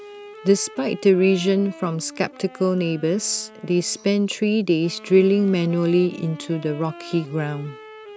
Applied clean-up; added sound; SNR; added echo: none; Wind instrument, woodwind instrument; 20 dB; none.